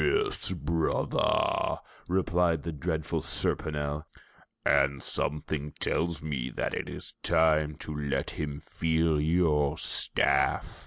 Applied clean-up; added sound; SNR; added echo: none; none; none; none.